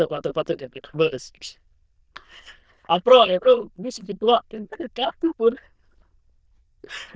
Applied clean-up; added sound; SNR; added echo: neural diffusion model UNIVERSE++.